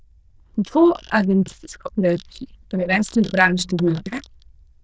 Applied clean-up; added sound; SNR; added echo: neural diffusion model UNIVERSE++.